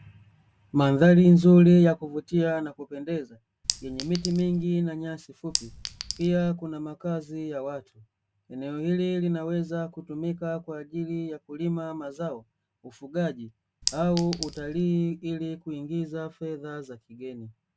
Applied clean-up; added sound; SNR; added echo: none; Chink, clink; 9 dB; none.